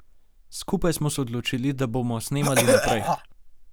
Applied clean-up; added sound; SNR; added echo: none; Cough; -5 dB; none.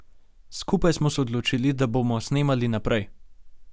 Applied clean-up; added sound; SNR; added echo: none; none; none; none.